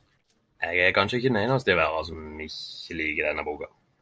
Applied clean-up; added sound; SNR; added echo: neural separator model SepFormer DNS4.